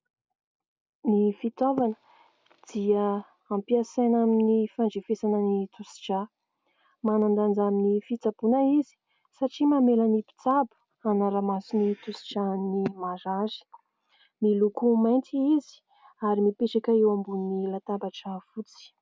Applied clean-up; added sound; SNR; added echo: none; none; none; none.